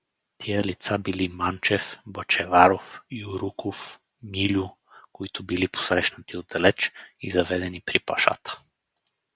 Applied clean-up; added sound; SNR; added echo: none; none; none; none.